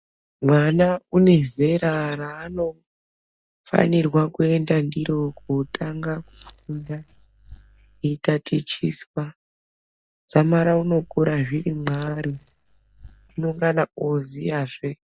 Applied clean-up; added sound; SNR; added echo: neural mask model DeepFilterNet 3.